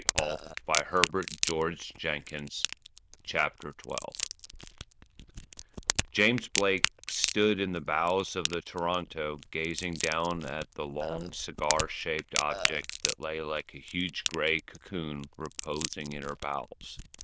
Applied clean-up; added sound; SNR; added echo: neural diffusion model UNIVERSE++.